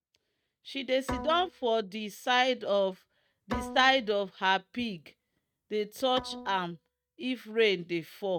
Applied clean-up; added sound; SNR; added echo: neural mask model RNNoise.